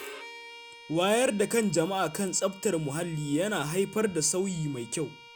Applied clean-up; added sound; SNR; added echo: none; Bowed string instrument; 19 dB; none.